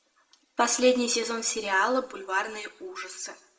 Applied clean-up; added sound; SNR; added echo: none; none; none; reverberation time 0.7 s.